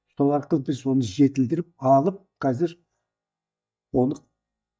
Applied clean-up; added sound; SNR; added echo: neural mask model DeepFilterNet 3.